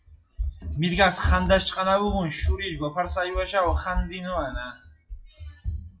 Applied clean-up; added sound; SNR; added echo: classical method WPE with log-MMSE.